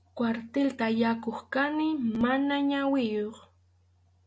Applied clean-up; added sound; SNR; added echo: none; none; none; none.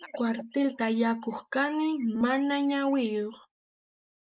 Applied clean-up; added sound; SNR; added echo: neural mask model Resemble Enhance denoiser.